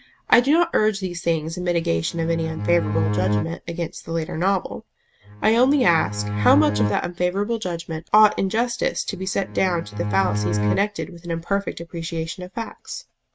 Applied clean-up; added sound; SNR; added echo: neural mask model RNNoise.